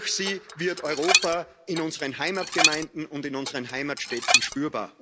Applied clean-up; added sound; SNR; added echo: none; Dishes, pots, and pans; -2 dB; none.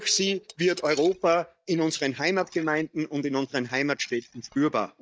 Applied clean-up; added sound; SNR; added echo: neural mask model DeepFilterNet 3.